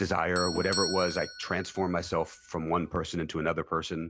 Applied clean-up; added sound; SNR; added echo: none; Doorbell; 10 dB; none.